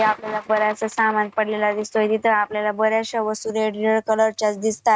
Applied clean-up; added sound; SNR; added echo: neural mask model RNNoise.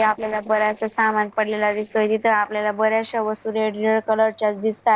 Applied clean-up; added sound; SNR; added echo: neural separator model SepFormer DNS4.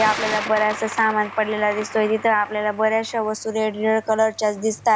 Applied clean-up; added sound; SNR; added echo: none; Thunder; 13 dB; none.